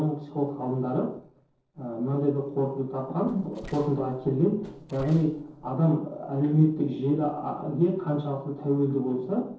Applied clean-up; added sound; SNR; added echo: neural separator model SepFormer DNS4.